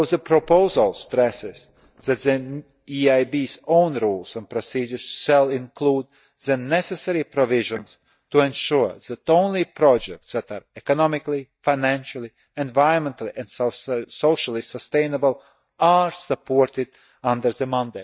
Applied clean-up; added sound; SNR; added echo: neural mask model DeepFilterNet 3.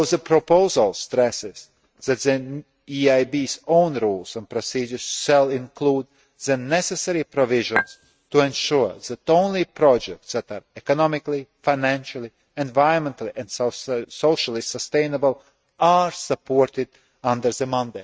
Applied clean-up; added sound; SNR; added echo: neural mask model RNNoise.